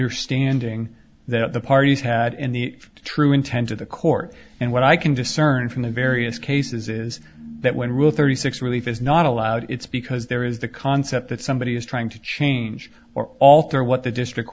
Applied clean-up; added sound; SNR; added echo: none; none; none; none.